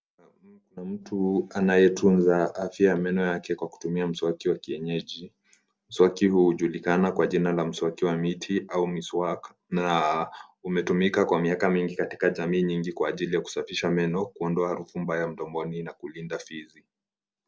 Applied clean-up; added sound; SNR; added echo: none; none; none; none.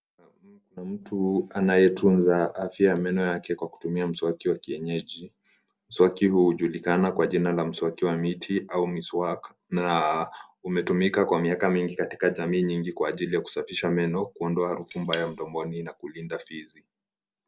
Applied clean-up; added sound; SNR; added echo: none; Cutlery, silverware / Tap; 12 dB; none.